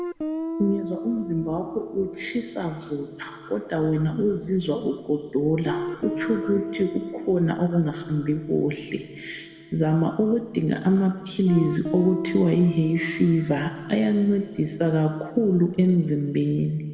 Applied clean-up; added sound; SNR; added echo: none; Guitar; 11 dB; reverberation time 1.8 s.